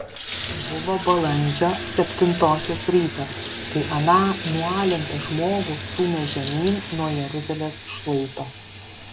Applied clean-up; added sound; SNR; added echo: none; Bathtub (filling or washing) / Water tap, faucet; 7 dB; none.